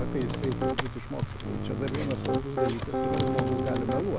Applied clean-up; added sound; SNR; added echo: none; Computer keyboard + Piano; -4 dB; none.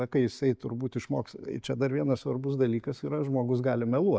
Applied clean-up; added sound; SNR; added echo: none; none; none; none.